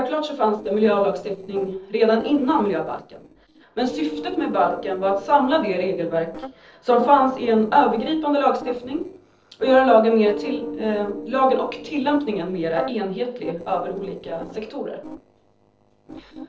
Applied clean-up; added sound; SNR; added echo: neural separator model SepFormer DNS4.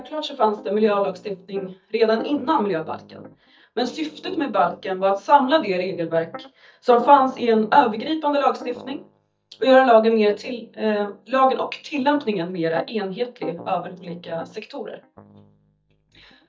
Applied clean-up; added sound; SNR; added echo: neural mask model DeepFilterNet 3.